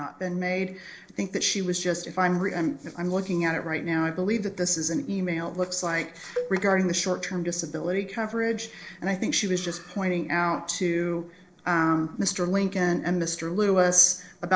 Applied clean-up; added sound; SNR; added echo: neural separator model SepFormer DNS4.